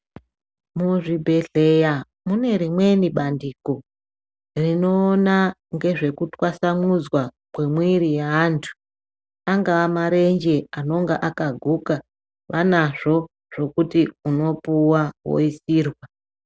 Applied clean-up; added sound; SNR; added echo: none; none; none; none.